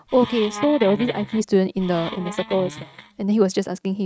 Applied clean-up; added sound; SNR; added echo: neural mask model RNNoise.